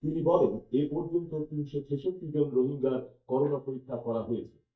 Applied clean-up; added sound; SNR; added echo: neural mask model DeepFilterNet 3.